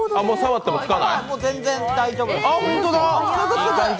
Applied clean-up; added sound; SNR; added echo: none; none; none; none.